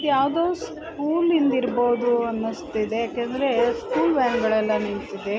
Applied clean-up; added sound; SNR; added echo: none; none; none; none.